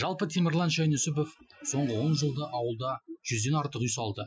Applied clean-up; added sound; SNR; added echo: classical method Wiener filter.